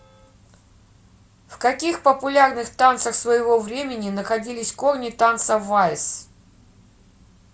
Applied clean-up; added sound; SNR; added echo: none; none; none; none.